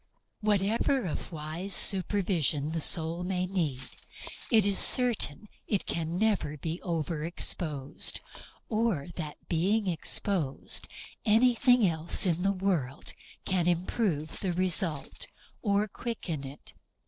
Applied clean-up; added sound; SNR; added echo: neural separator model SepFormer DNS4.